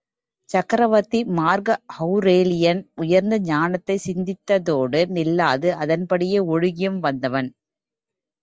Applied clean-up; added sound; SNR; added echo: none; none; none; none.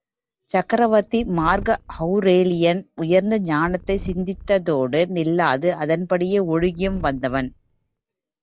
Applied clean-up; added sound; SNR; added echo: none; Purr; 17 dB; none.